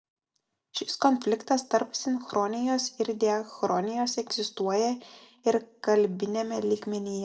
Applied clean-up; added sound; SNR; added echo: none; none; none; reverberation time 0.2 s.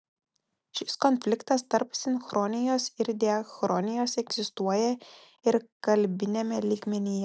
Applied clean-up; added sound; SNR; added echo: none; none; none; none.